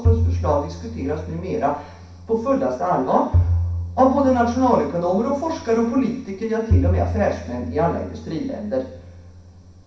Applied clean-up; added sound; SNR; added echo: none; Bowed string instrument; 3 dB; reverberation time 0.6 s.